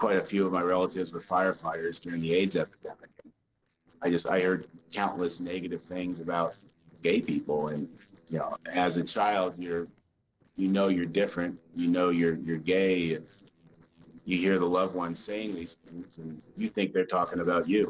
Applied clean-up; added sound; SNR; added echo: neural separator model SepFormer DNS4.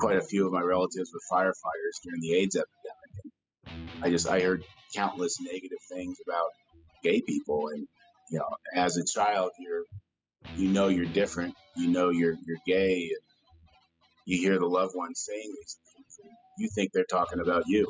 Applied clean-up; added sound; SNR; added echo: classical method spectral subtraction.